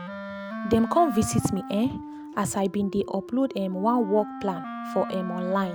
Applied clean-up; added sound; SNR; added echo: none; Wind instrument, woodwind instrument; 10 dB; none.